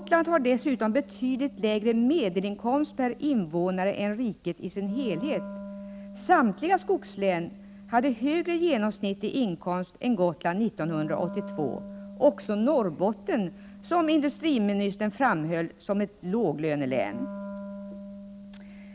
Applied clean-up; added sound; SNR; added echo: none; Wind instrument, woodwind instrument; 16 dB; none.